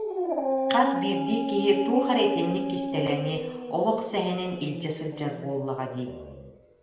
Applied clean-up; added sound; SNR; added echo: none; Dog; 3 dB; reverberation time 1.0 s.